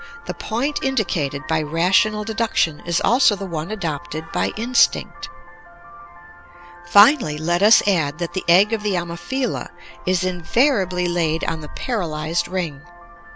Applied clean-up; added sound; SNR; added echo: none; Vehicle horn, car horn, honking; 13 dB; none.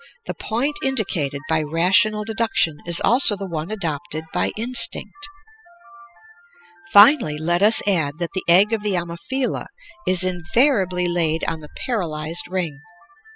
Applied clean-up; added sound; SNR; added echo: classical method spectral subtraction.